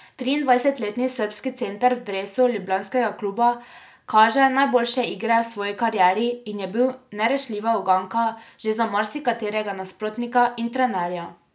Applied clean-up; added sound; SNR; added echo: none; none; none; none.